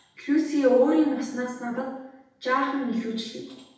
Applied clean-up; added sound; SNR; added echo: none; none; none; reverberation time 0.8 s.